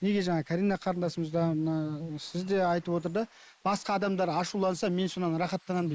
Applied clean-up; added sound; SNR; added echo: neural mask model Resemble Enhance denoiser.